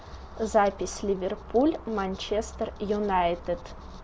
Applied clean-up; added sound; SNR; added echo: none; none; none; none.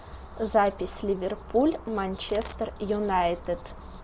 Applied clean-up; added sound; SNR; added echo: none; Domestic sounds, home sounds; 16 dB; none.